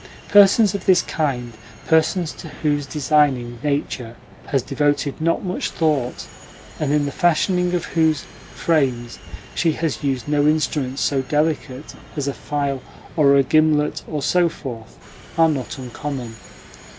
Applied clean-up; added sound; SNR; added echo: none; Subway, metro, underground; 20 dB; none.